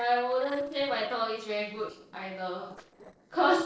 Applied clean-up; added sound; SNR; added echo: neural separator model SepFormer DNS4.